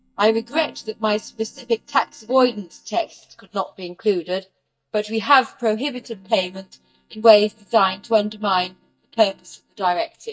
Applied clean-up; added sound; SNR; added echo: neural mask model DeepFilterNet 3.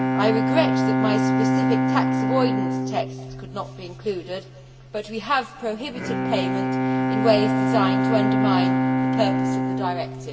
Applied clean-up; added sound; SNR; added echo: none; Bowed string instrument; -5 dB; reverberation time 1.5 s.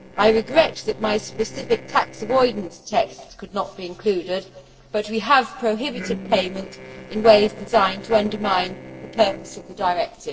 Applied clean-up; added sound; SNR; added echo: neural separator model SepFormer DNS4.